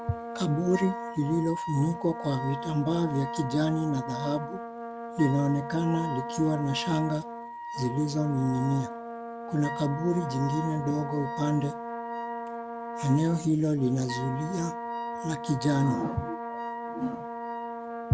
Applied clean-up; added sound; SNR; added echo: none; Brass instrument + Wind instrument, woodwind instrument; 7 dB; none.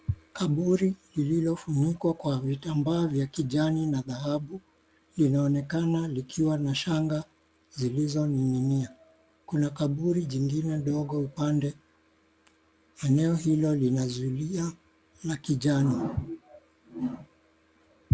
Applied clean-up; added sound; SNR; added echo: none; none; none; none.